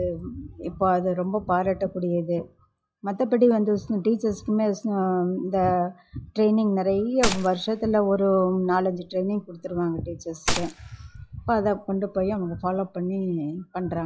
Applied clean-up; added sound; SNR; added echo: classical method log-MMSE.